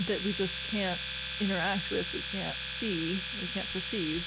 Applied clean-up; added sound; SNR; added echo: none; Domestic sounds, home sounds; 1 dB; none.